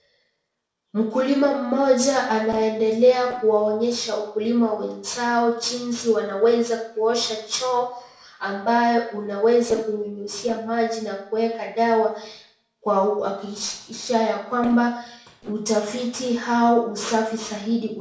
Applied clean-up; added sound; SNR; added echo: neural separator model SepFormer DNS4.